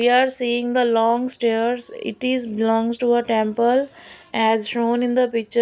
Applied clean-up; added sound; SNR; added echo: none; none; none; none.